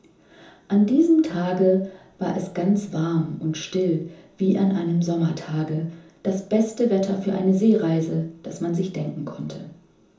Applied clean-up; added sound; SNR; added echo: none; none; none; reverberation time 0.6 s.